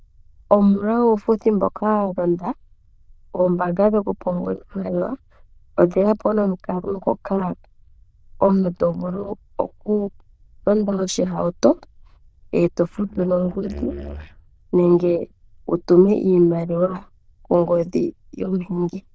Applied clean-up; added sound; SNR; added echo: neural diffusion model UNIVERSE++.